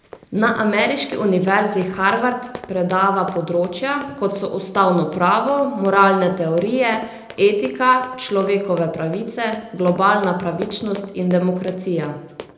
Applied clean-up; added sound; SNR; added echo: none; Run; 20 dB; reverberation time 0.7 s.